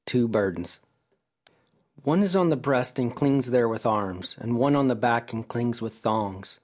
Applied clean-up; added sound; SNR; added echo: none; none; none; none.